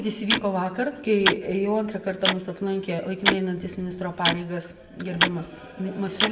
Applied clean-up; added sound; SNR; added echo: none; Tick-tock; 1 dB; reverberation time 0.7 s.